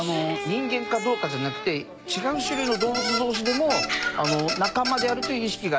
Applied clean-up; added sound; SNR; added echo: none; Squeak; 5 dB; none.